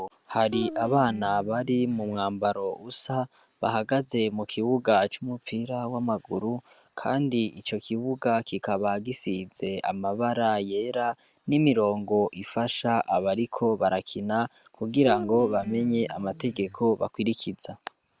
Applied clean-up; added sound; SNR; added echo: none; Guitar; 11 dB; none.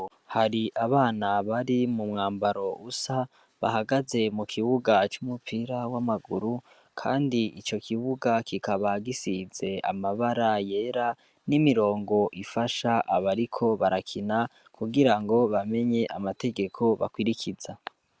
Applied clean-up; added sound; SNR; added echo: none; none; none; none.